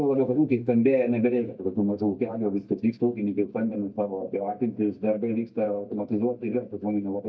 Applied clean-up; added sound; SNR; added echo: neural mask model DeepFilterNet 3.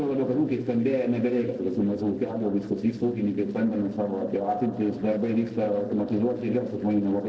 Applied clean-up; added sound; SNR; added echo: neural separator model SepFormer DNS4.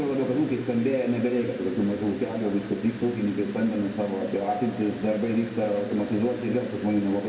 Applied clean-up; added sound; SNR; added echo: none; Water; 19 dB; reverberation time 2.0 s.